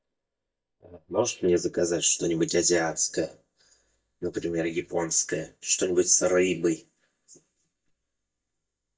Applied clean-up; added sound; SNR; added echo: neural mask model DeepFilterNet 3.